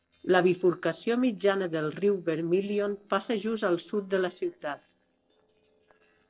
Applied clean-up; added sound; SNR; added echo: neural separator model SepFormer DNS4.